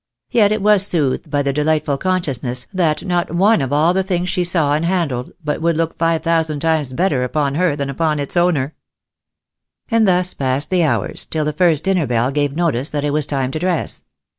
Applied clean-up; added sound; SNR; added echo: none; none; none; none.